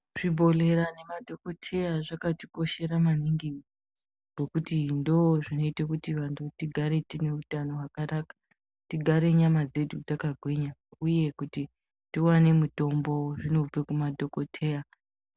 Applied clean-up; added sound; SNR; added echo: none; none; none; none.